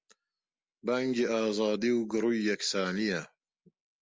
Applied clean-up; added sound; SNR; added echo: none; none; none; none.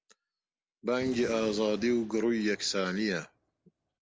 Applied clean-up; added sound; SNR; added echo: none; Gunshot, gunfire; 18 dB; none.